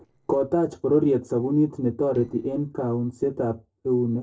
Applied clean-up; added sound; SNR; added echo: neural separator model SepFormer DNS4.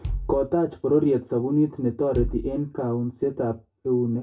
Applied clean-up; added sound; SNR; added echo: none; Bass drum; 11 dB; reverberation time 0.2 s.